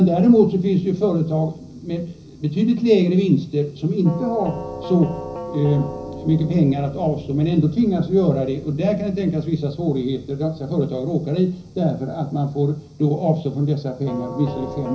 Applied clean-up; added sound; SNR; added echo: none; Doorbell; 16 dB; reverberation time 0.5 s.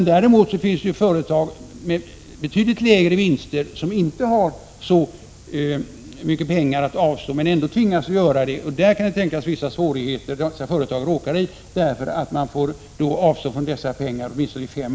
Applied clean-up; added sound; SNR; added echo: none; none; none; none.